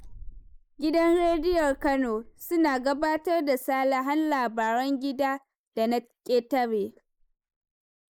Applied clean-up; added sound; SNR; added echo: neural mask model Resemble Enhance denoiser.